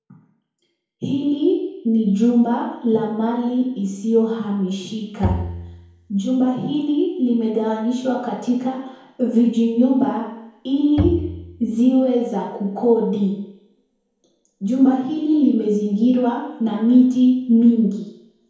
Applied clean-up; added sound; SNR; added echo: none; Bowed string instrument; 8 dB; reverberation time 0.9 s.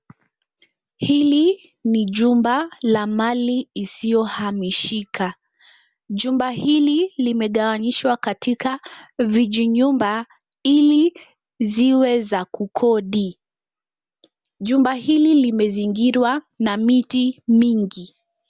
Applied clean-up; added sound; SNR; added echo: none; none; none; none.